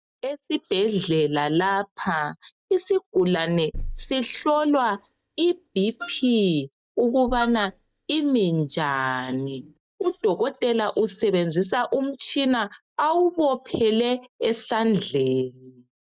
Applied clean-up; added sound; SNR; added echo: neural mask model DeepFilterNet 3.